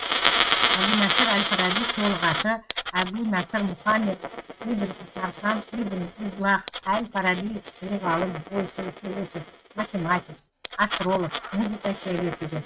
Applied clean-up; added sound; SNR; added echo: neural mask model RNNoise.